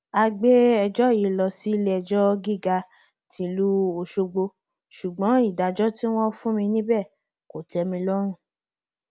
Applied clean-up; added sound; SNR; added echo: none; none; none; none.